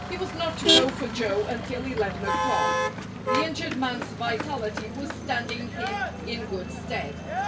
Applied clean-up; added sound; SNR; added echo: none; Motor vehicle (road); -2 dB; reverberation time 0.2 s.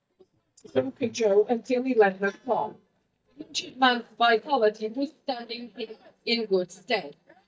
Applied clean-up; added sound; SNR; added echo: neural mask model DeepFilterNet 3.